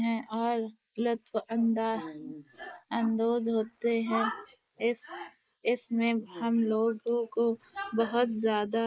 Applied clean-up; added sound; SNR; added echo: neural mask model Resemble Enhance denoiser.